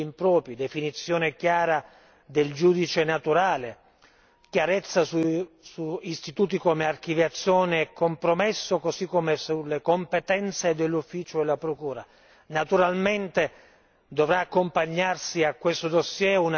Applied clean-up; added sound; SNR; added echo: none; none; none; none.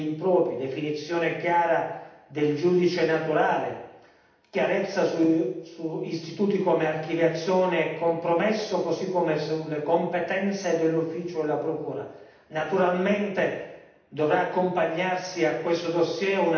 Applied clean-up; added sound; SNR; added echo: none; none; none; reverberation time 0.8 s.